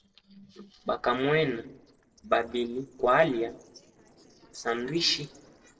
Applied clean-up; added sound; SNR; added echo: neural separator model SepFormer DNS4.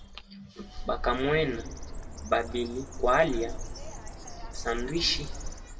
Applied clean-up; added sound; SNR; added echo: none; Bird; 6 dB; reverberation time 0.9 s.